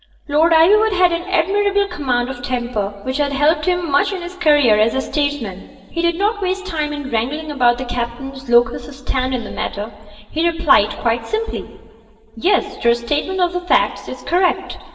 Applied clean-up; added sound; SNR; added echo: none; none; none; reverberation time 2.9 s.